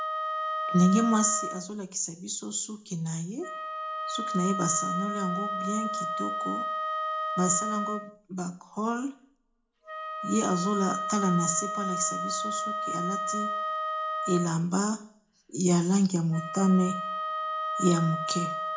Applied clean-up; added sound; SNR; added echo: none; Wind instrument, woodwind instrument; 4 dB; reverberation time 0.3 s.